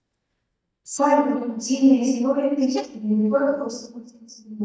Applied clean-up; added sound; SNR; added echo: neural mask model DeepFilterNet 3.